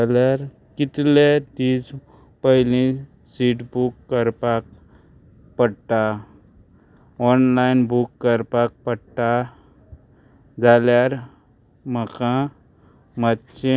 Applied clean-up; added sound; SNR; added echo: none; none; none; none.